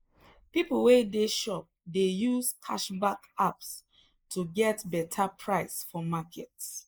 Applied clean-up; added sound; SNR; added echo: neural mask model Resemble Enhance denoiser.